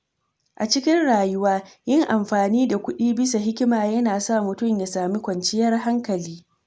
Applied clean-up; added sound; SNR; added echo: none; none; none; none.